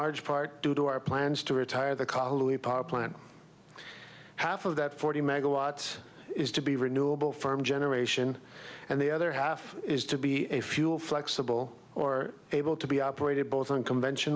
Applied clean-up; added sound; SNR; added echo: none; none; none; none.